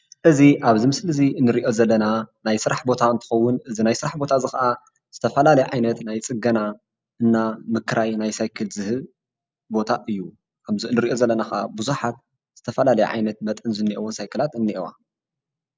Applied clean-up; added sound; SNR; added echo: none; none; none; none.